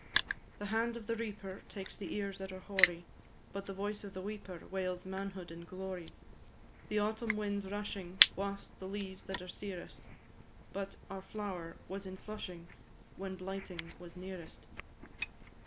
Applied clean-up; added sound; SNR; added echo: none; Crushing; 2 dB; none.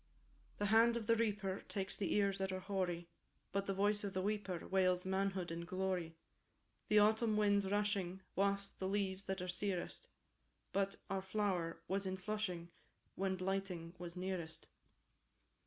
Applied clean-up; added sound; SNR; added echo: none; none; none; none.